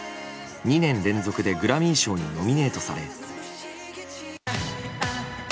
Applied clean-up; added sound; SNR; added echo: none; none; none; none.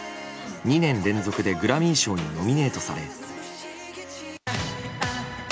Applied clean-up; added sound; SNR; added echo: none; Scratching (performance technique) + Clapping; 17 dB; none.